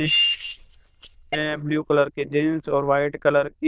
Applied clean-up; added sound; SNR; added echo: neural diffusion model UNIVERSE++.